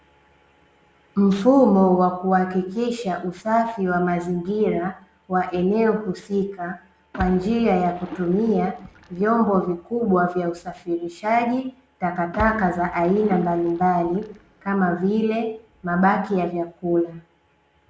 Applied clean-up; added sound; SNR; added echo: none; Splash, splatter; 17 dB; none.